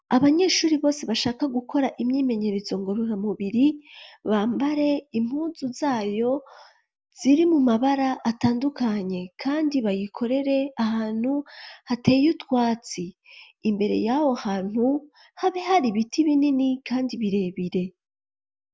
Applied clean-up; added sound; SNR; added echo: none; none; none; none.